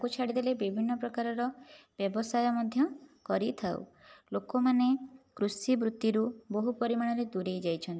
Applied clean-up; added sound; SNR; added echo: none; none; none; none.